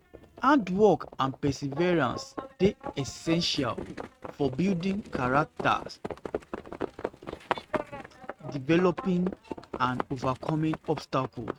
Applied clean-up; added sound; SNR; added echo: neural mask model RNNoise.